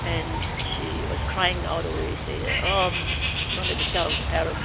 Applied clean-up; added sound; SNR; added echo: none; Bird; -2 dB; none.